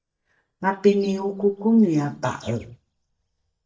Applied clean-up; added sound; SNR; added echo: neural mask model DeepFilterNet 3.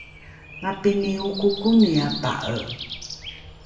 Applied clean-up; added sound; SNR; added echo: none; Breathing; 13 dB; reverberation time 0.8 s.